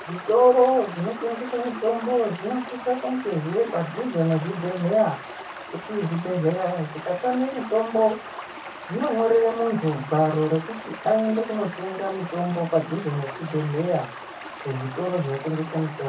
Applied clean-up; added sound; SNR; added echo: none; Stream; 13 dB; reverberation time 0.3 s.